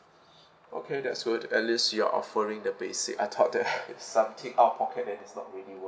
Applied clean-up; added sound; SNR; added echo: none; none; none; none.